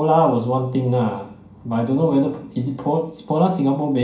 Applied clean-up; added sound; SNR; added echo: none; none; none; reverberation time 0.5 s.